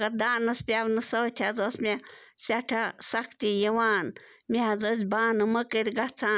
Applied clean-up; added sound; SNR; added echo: none; none; none; none.